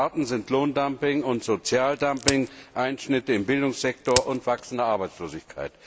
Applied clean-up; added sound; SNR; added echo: none; Crack; 9 dB; none.